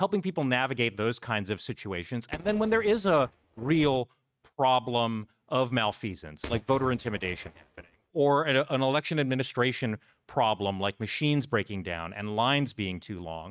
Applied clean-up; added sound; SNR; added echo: neural mask model RNNoise.